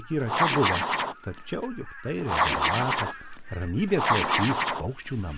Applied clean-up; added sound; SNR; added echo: none; Writing; -3 dB; none.